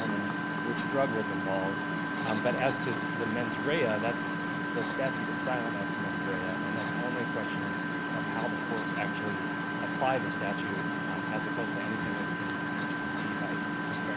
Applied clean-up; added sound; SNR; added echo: none; Engine; -4 dB; none.